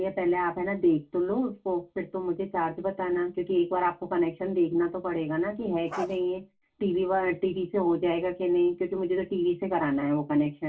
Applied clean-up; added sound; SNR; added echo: none; Bark; 13 dB; reverberation time 0.2 s.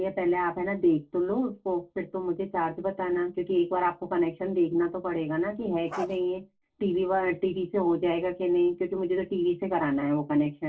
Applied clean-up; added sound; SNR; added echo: neural separator model SepFormer DNS4.